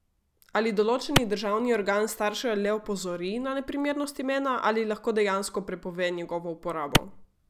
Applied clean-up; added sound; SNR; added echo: none; Clapping; -3 dB; none.